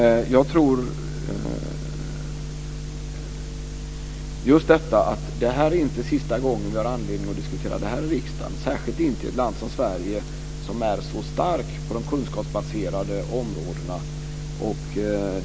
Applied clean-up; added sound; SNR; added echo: none; none; none; none.